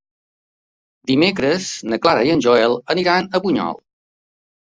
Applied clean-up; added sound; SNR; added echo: neural mask model Resemble Enhance denoiser.